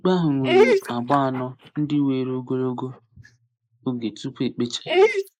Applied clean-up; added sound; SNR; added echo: neural mask model Resemble Enhance denoiser.